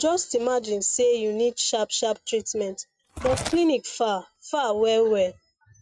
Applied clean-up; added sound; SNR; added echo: neural mask model RNNoise.